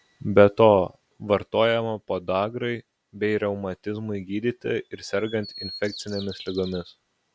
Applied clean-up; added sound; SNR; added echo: none; Bird vocalization, bird call, bird song; 17 dB; none.